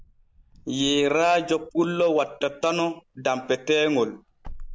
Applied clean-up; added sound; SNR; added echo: none; Wind / Car; 20 dB; none.